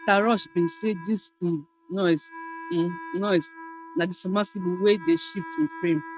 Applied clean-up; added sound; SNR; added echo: neural mask model RNNoise.